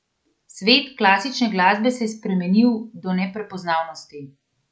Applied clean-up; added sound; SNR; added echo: none; none; none; none.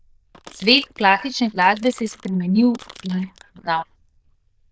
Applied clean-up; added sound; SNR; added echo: neural diffusion model UNIVERSE++.